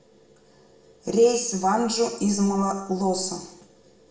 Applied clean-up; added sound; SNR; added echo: none; none; none; reverberation time 0.7 s.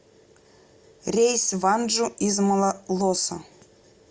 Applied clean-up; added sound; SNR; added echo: none; none; none; none.